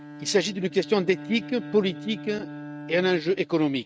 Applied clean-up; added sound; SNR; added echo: neural mask model RNNoise.